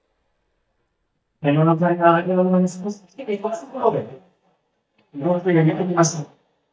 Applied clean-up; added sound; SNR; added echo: neural mask model DeepFilterNet 3.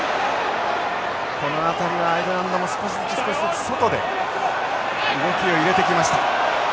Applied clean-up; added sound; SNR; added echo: none; none; none; none.